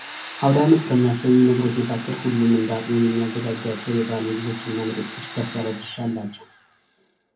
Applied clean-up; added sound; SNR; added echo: none; Domestic sounds, home sounds; 15 dB; reverberation time 0.3 s.